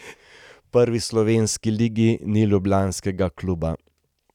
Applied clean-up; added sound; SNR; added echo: none; none; none; none.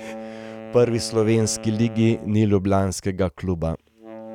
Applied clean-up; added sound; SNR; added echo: none; Wind instrument, woodwind instrument; 16 dB; none.